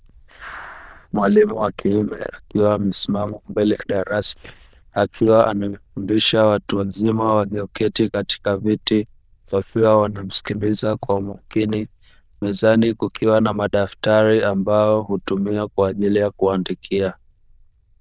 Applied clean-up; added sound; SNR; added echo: neural diffusion model UNIVERSE++.